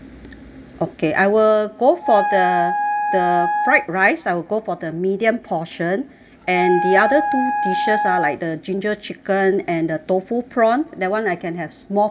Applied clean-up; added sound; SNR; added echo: none; Wind instrument, woodwind instrument; 3 dB; reverberation time 0.5 s.